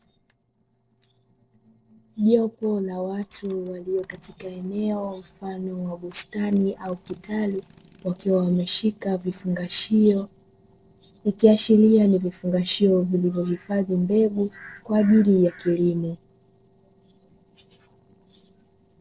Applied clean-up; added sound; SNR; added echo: neural separator model SepFormer DNS4.